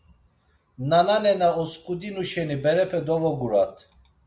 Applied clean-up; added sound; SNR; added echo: none; none; none; none.